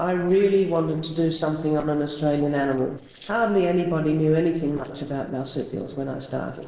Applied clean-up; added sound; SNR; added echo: neural separator model SepFormer DNS4.